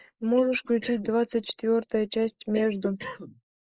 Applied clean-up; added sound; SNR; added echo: neural mask model Resemble Enhance denoiser.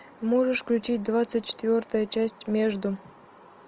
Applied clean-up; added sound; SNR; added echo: none; none; none; none.